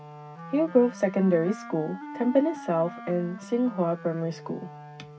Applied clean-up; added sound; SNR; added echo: none; Wind instrument, woodwind instrument; 14 dB; reverberation time 0.4 s.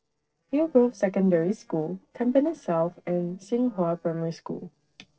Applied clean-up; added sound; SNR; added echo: neural separator model SepFormer DNS4.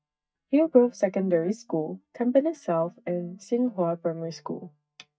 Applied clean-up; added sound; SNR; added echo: neural mask model DeepFilterNet 3.